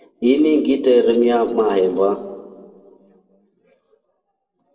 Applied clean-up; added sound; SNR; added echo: neural separator model SepFormer DNS4.